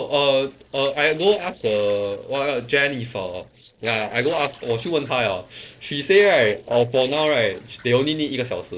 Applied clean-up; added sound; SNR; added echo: neural separator model SepFormer DNS4.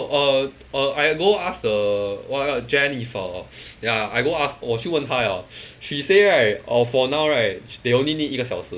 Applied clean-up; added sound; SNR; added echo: none; none; none; none.